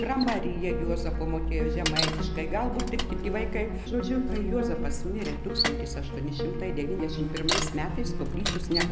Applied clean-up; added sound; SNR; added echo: none; Piano + Bicycle; 5 dB; none.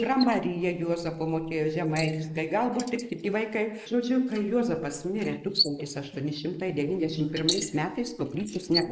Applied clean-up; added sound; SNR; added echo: neural mask model Resemble Enhance denoiser.